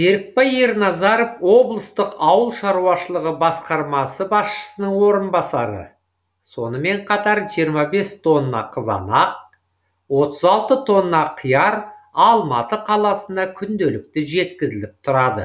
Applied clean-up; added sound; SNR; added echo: none; none; none; none.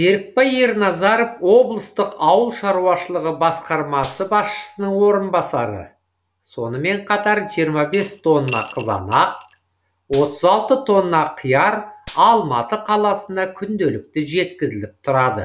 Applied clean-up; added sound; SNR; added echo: none; Gunshot, gunfire + Coin (dropping) / Glass; 16 dB; none.